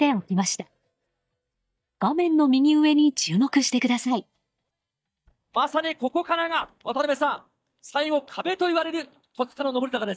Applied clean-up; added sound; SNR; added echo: neural mask model DeepFilterNet 3.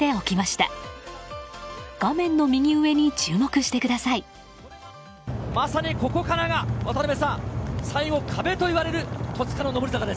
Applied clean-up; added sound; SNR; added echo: none; none; none; none.